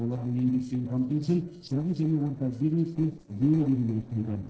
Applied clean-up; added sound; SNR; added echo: neural separator model SepFormer DNS4.